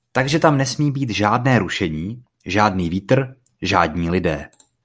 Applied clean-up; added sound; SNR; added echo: none; none; none; none.